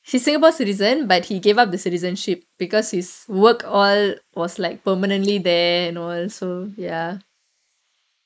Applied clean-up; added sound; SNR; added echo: neural mask model Resemble Enhance denoiser.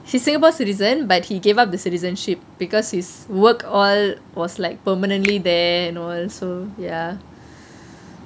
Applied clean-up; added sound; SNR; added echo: none; Finger snapping; 15 dB; none.